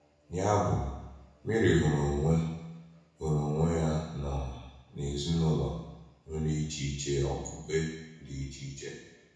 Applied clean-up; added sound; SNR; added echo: none; none; none; reverberation time 1.0 s.